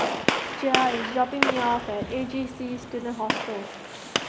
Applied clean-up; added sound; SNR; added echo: none; Gunshot, gunfire; 0 dB; none.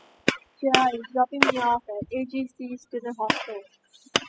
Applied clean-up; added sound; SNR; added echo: classical method spectral subtraction.